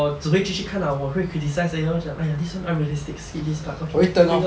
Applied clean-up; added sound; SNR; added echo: none; none; none; none.